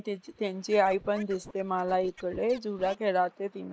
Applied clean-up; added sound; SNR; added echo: neural mask model Resemble Enhance denoiser.